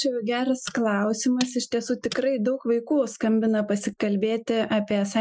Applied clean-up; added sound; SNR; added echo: classical method Wiener filter.